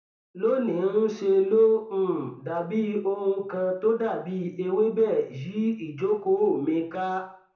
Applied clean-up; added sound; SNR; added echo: none; none; none; reverberation time 0.6 s.